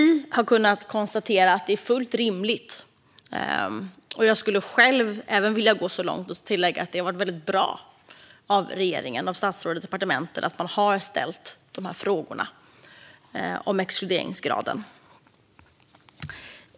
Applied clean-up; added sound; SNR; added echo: none; none; none; none.